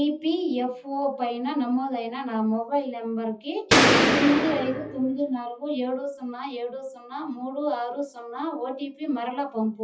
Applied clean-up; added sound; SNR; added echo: classical method WPE with log-MMSE.